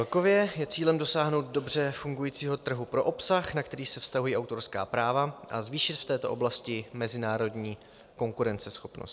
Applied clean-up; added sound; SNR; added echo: none; none; none; none.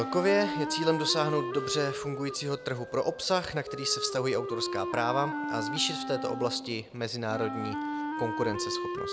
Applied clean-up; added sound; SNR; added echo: none; Wind instrument, woodwind instrument; 4 dB; none.